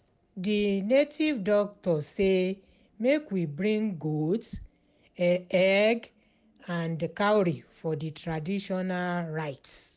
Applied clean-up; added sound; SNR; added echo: none; none; none; none.